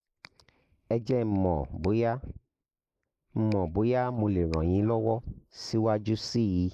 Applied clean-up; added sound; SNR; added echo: neural mask model Resemble Enhance denoiser.